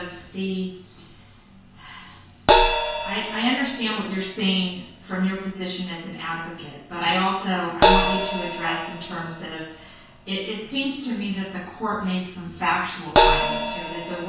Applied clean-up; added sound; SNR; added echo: none; Crash cymbal; -1 dB; reverberation time 0.6 s.